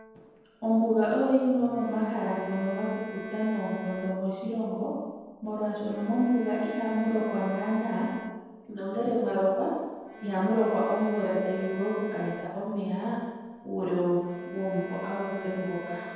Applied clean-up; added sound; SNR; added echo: none; Bowed string instrument; 17 dB; reverberation time 1.2 s.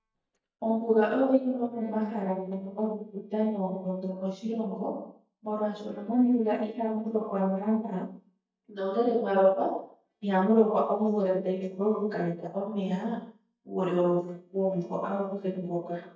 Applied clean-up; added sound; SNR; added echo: neural mask model DeepFilterNet 3.